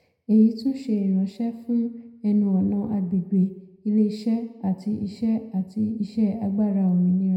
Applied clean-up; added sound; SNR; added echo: none; none; none; reverberation time 0.8 s.